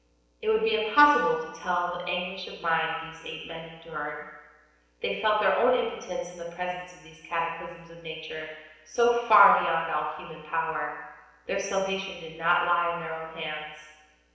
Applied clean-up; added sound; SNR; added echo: none; none; none; reverberation time 1.0 s.